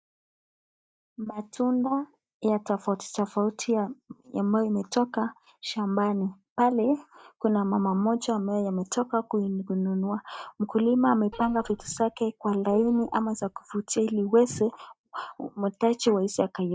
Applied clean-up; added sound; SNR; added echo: neural mask model DeepFilterNet 3.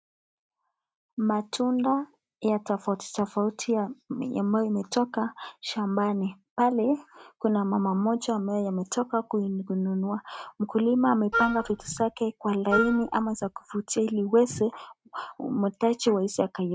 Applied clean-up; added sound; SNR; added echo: neural mask model RNNoise.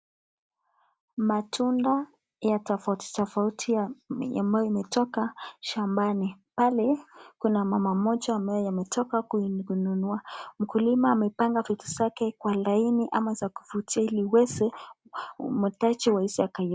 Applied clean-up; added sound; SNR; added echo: none; none; none; none.